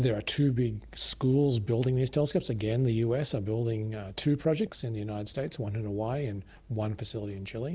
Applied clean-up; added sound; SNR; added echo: none; none; none; none.